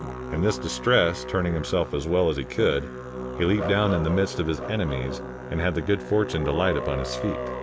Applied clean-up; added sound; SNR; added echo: none; Musical instrument; 8 dB; none.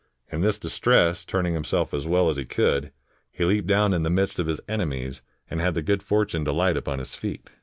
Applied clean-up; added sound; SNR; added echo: none; none; none; none.